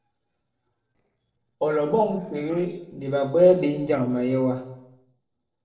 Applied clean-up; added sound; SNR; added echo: neural separator model SepFormer DNS4.